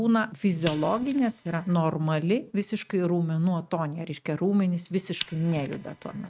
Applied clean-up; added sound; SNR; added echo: neural mask model RNNoise.